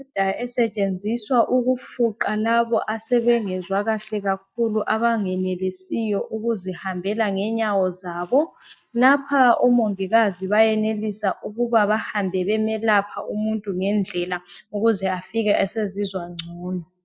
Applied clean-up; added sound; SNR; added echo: neural mask model DeepFilterNet 3.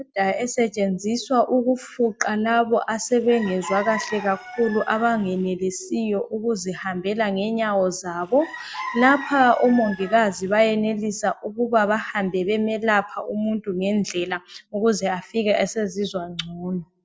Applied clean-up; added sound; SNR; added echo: none; Chicken, rooster; 12 dB; none.